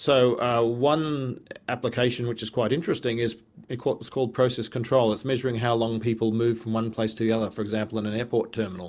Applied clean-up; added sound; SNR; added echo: none; none; none; none.